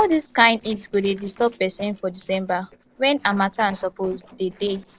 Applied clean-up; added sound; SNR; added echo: neural separator model SepFormer DNS4.